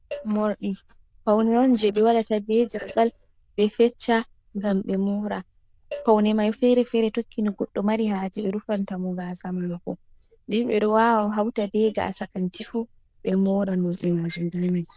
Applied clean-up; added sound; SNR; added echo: neural diffusion model UNIVERSE++.